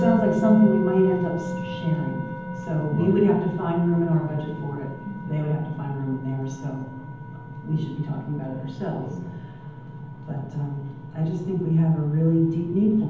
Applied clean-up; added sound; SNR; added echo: none; Musical instrument; 10 dB; reverberation time 0.8 s.